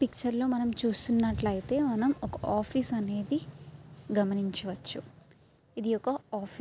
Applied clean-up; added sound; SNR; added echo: none; none; none; none.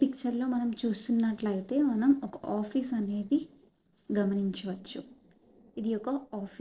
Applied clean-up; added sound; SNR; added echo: neural separator model SepFormer DNS4.